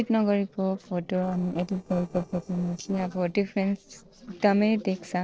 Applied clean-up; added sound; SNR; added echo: neural separator model SepFormer DNS4.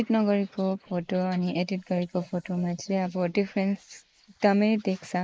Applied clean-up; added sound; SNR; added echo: neural mask model Resemble Enhance denoiser.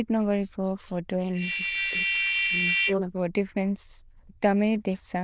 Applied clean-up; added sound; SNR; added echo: neural diffusion model UNIVERSE++.